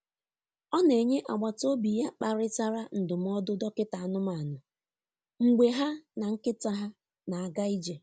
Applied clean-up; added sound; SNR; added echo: none; none; none; none.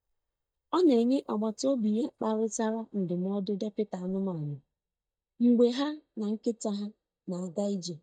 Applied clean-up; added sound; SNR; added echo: neural mask model DeepFilterNet 3.